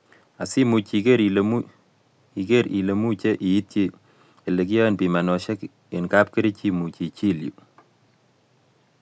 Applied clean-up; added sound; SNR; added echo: none; none; none; none.